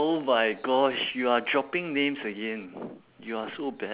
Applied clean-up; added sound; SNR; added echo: none; none; none; none.